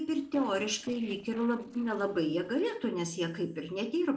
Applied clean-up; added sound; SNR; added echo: neural separator model SepFormer DNS4.